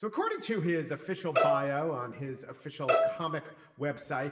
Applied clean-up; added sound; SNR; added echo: none; Bowed string instrument; -3 dB; reverberation time 0.9 s.